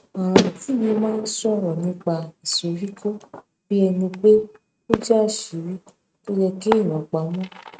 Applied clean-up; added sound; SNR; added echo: neural mask model RNNoise.